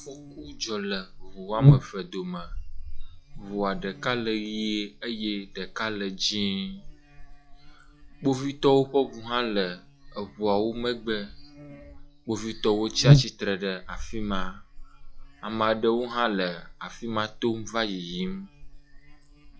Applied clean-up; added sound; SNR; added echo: classical method log-MMSE.